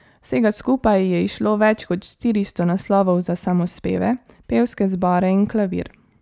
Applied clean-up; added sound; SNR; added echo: none; none; none; none.